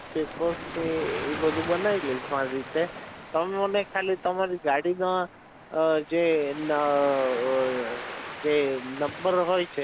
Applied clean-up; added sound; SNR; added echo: none; Waves, surf; 11 dB; none.